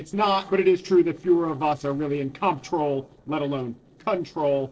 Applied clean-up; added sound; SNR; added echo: neural separator model SepFormer DNS4.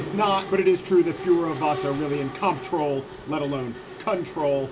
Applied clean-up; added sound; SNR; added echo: none; Mechanisms; 12 dB; reverberation time 0.2 s.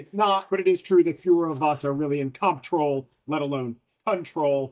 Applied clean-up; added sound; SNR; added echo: neural mask model DeepFilterNet 3.